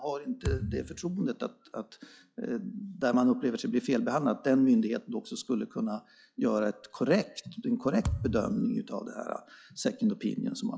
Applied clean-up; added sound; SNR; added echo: classical method log-MMSE.